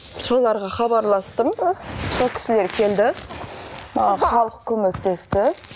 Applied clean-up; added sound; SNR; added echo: none; none; none; none.